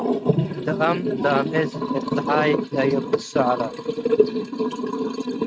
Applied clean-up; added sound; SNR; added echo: neural mask model RNNoise.